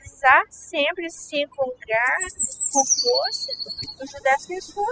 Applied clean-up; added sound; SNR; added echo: classical method spectral subtraction.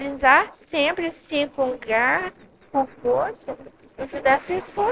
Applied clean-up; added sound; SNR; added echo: neural separator model SepFormer DNS4.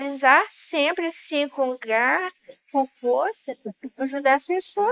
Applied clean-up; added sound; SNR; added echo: neural mask model Resemble Enhance denoiser.